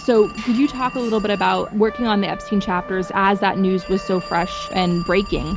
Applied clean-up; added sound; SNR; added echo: none; Trumpet + Telephone; 13 dB; none.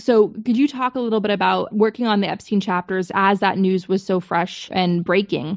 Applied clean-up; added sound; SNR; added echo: none; none; none; none.